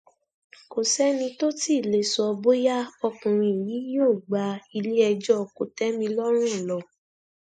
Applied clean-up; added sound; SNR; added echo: neural mask model Resemble Enhance denoiser.